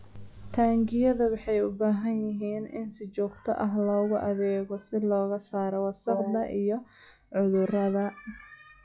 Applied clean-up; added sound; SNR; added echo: classical method log-MMSE.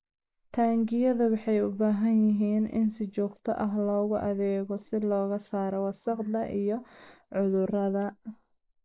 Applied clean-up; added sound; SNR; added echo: neural mask model Resemble Enhance denoiser.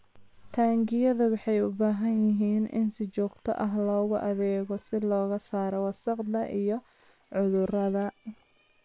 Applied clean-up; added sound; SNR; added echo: neural separator model SepFormer WHAM!.